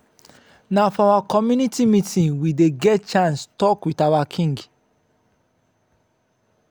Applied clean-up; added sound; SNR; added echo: none; none; none; none.